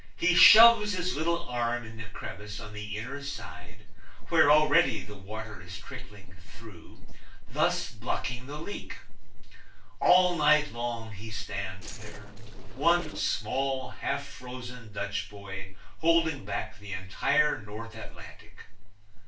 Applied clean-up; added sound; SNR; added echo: neural separator model SepFormer DNS4.